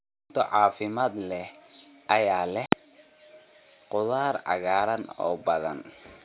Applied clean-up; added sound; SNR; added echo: none; none; none; none.